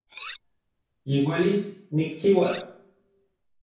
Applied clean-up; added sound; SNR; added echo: none; Cutlery, silverware; 15 dB; reverberation time 0.6 s.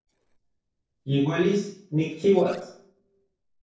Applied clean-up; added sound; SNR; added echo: neural separator model SepFormer DNS4.